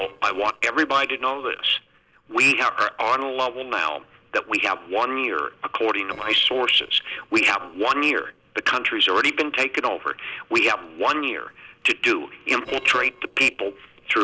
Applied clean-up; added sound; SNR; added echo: neural separator model SepFormer DNS4.